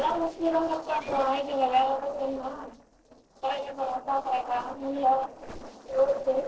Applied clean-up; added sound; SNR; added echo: neural separator model SepFormer DNS4.